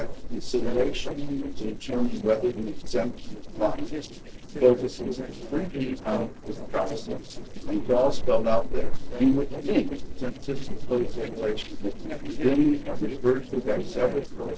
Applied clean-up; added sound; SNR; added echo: neural separator model SepFormer DNS4.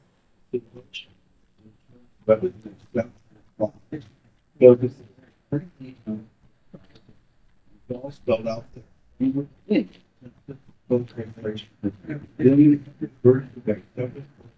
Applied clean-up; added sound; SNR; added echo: neural mask model DeepFilterNet 3.